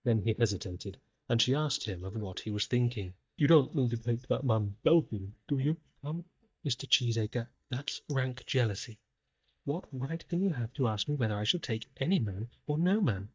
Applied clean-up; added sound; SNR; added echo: neural mask model DeepFilterNet 3.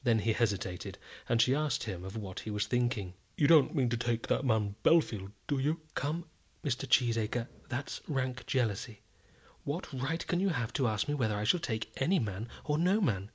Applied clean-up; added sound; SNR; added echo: none; none; none; none.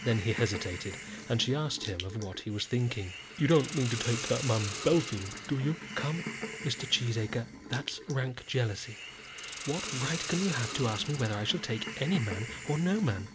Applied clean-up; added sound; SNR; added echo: none; Hiss; 9 dB; none.